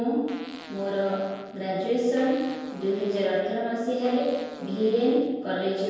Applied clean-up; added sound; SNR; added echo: none; Fart; 20 dB; reverberation time 1.2 s.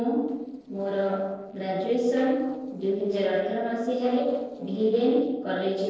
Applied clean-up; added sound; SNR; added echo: neural separator model SepFormer DNS4.